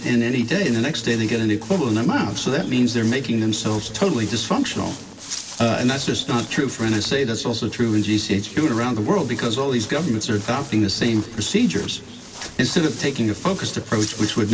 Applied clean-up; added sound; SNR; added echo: none; Walk, footsteps; 17 dB; reverberation time 2.2 s.